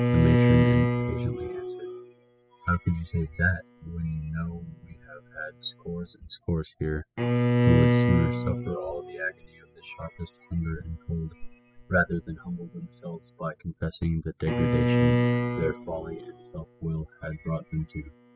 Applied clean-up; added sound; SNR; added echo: classical method spectral subtraction.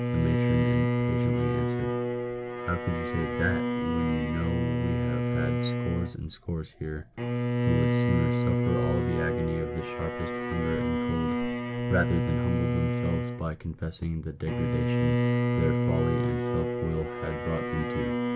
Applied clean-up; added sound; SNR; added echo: none; Bowed string instrument; -4 dB; none.